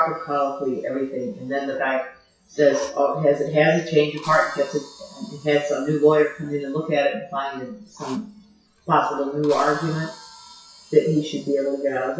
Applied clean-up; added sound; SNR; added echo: classical method WPE with log-MMSE.